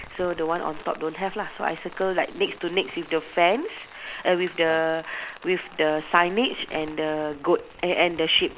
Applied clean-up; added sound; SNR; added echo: none; Rain; 19 dB; none.